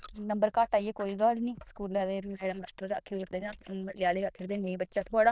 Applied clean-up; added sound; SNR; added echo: neural diffusion model UNIVERSE++.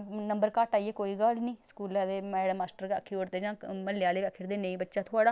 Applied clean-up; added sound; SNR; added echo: none; none; none; none.